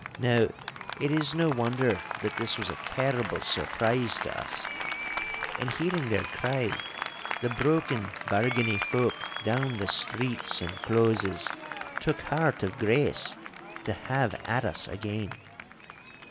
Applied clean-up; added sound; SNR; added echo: none; Applause; 8 dB; none.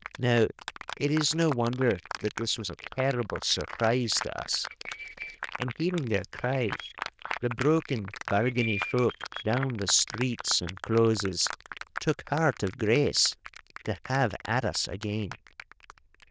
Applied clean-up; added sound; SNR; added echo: neural diffusion model UNIVERSE++.